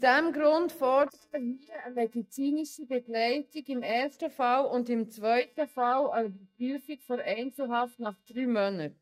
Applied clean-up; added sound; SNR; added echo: neural mask model DeepFilterNet 3.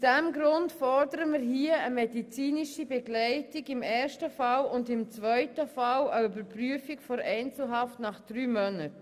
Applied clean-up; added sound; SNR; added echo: none; none; none; none.